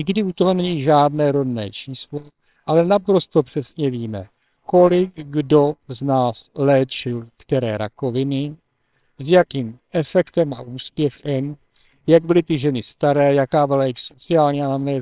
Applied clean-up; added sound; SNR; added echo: neural separator model SepFormer WHAMR!.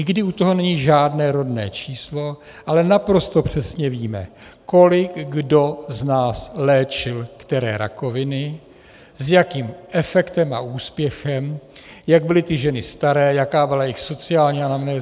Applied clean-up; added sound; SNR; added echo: none; none; none; none.